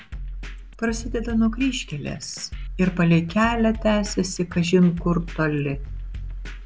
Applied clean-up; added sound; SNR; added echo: none; Drum kit; 10 dB; none.